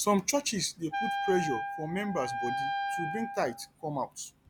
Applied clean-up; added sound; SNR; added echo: none; Wind instrument, woodwind instrument; 2 dB; none.